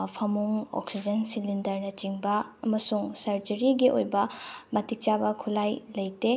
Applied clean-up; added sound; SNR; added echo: none; none; none; none.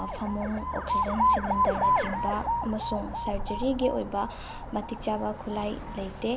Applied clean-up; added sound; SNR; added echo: none; Alarm; -2 dB; none.